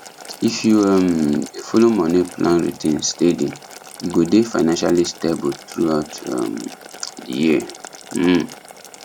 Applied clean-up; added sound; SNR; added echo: none; Boiling; 19 dB; none.